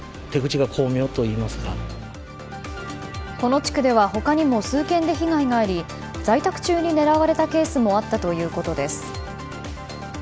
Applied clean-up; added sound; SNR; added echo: none; none; none; none.